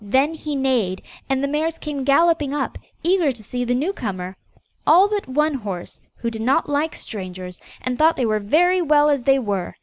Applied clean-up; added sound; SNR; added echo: none; none; none; none.